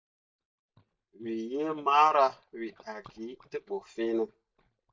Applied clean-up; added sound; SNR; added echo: neural mask model DeepFilterNet 3.